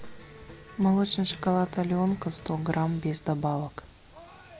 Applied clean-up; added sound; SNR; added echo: none; Cheering; 18 dB; none.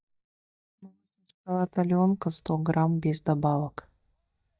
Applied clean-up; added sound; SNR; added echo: neural mask model DeepFilterNet 3.